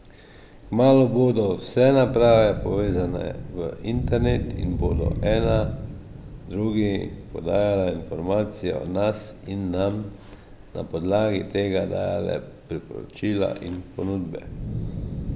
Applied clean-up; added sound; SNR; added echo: none; Thunder / Rain; 9 dB; none.